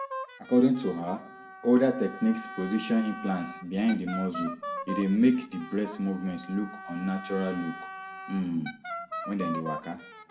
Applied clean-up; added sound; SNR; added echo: none; Wind instrument, woodwind instrument; 11 dB; reverberation time 0.8 s.